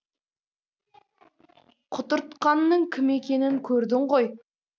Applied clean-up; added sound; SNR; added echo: none; none; none; none.